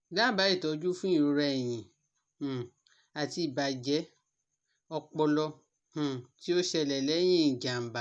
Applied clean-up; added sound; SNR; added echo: none; none; none; none.